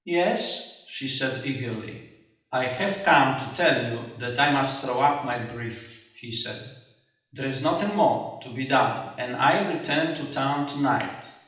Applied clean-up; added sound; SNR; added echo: none; none; none; reverberation time 0.8 s.